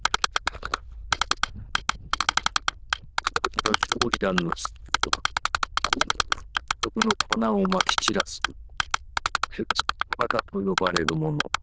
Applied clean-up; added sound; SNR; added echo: neural diffusion model UNIVERSE++.